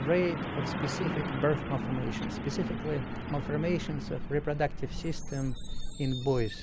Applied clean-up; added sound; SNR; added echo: none; Truck; 2 dB; none.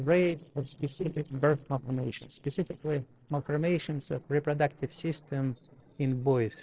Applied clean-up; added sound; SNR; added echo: neural separator model SepFormer DNS4.